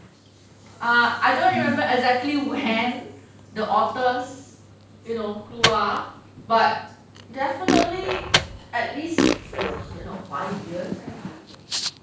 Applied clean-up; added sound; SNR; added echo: none; Fart + Microwave oven; 0 dB; none.